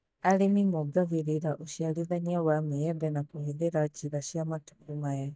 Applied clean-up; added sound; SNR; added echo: neural mask model DeepFilterNet 3.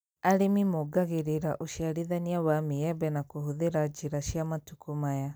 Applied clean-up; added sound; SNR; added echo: none; none; none; none.